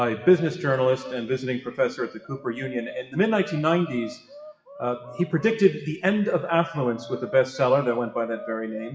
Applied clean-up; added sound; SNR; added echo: classical method WPE with log-MMSE.